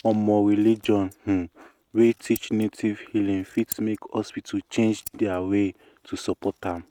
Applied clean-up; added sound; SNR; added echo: neural mask model RNNoise.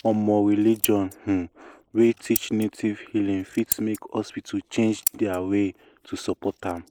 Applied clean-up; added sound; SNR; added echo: neural mask model Resemble Enhance denoiser.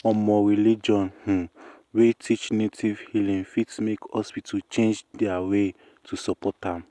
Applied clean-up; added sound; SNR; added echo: none; none; none; none.